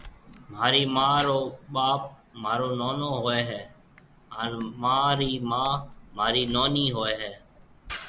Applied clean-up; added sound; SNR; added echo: none; Camera; 19 dB; none.